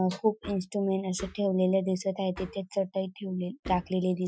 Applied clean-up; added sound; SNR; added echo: classical method Wiener filter.